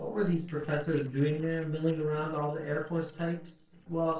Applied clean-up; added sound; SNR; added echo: neural separator model SepFormer DNS4.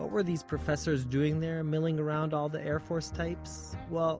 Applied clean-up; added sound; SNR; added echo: none; none; none; none.